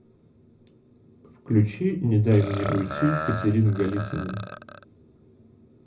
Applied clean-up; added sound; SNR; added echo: none; Burping, eructation; 8 dB; reverberation time 0.4 s.